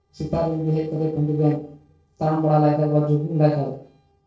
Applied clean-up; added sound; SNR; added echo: neural separator model SepFormer DNS4.